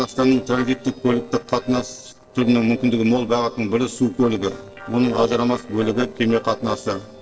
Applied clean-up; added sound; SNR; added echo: neural separator model SepFormer DNS4.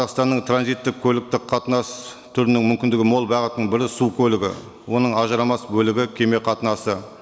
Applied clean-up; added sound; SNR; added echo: none; none; none; none.